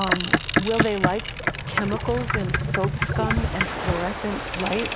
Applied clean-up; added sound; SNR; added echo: none; Boat, Water vehicle; -3 dB; none.